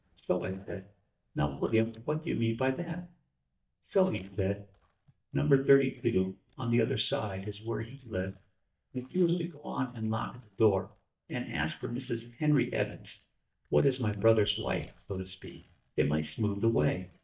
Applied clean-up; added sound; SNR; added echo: neural mask model DeepFilterNet 3.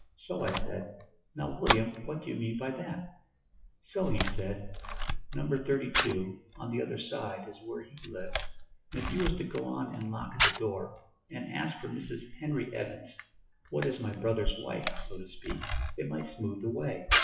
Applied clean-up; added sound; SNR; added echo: classical method WPE with log-MMSE.